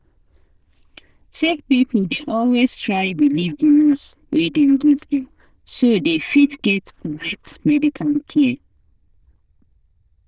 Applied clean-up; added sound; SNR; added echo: neural diffusion model UNIVERSE++.